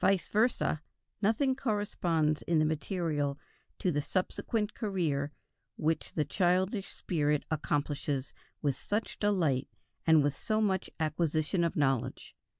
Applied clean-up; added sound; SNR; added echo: none; none; none; none.